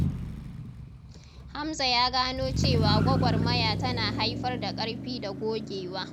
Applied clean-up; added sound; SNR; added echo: none; Motor vehicle (road); 0 dB; none.